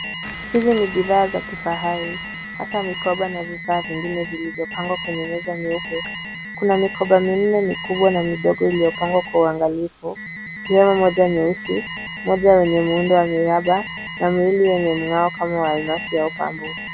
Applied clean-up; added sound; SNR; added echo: none; Alarm; 11 dB; none.